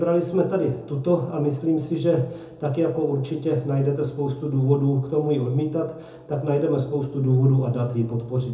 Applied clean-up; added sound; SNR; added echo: none; none; none; reverberation time 0.6 s.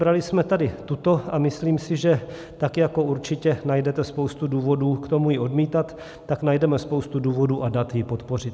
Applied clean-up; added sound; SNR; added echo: none; none; none; none.